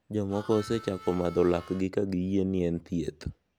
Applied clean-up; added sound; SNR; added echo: none; Harmonica; 17 dB; none.